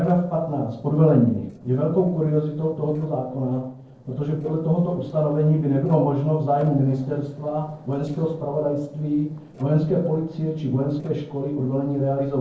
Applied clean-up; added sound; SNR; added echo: neural separator model SepFormer DNS4.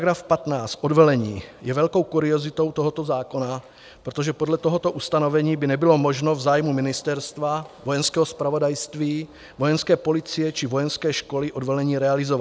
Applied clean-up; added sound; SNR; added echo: none; none; none; none.